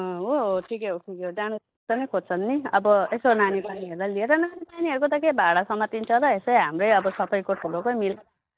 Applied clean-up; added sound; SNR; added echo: neural mask model DeepFilterNet 3.